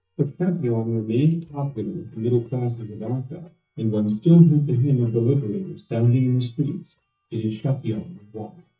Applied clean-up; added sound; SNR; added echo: neural mask model DeepFilterNet 3.